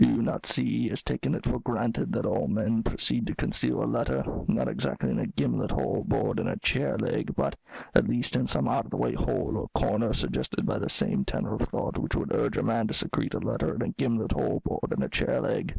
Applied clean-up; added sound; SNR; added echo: none; none; none; none.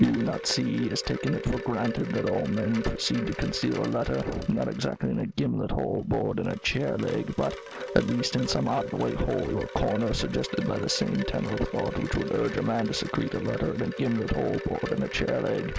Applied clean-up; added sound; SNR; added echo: none; Wind chime; 10 dB; none.